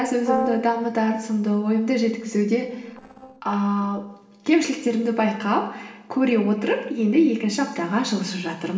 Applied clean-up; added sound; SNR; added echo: neural separator model SepFormer DNS4.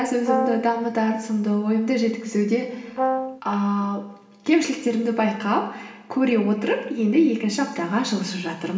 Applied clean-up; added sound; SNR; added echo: none; Brass instrument; 3 dB; reverberation time 1.1 s.